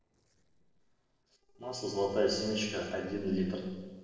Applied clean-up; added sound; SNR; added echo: neural separator model SepFormer DNS4.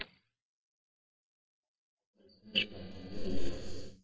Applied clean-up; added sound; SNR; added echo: neural mask model DeepFilterNet 3.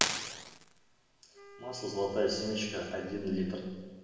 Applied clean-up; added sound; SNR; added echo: none; Wind instrument, woodwind instrument; 19 dB; reverberation time 1.2 s.